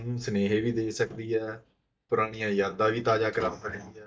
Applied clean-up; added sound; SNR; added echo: neural mask model DeepFilterNet 3.